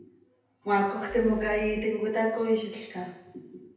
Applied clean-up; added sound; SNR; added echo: none; Bass drum / Keyboard (musical); 15 dB; reverberation time 0.9 s.